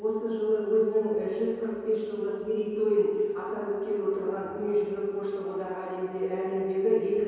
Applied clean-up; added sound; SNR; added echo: none; none; none; reverberation time 2.2 s.